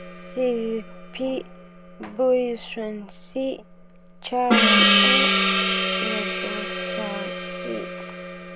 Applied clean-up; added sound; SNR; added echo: none; Gong; -5 dB; none.